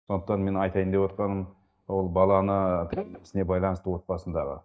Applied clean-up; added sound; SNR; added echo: neural mask model DeepFilterNet 3.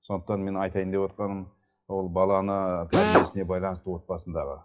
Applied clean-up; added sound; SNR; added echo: classical method WPE with log-MMSE.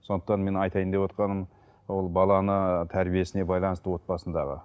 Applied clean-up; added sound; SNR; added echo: none; none; none; none.